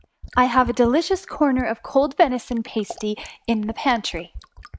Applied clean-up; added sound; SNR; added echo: neural mask model RNNoise.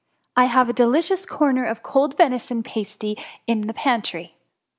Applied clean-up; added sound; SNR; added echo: none; none; none; none.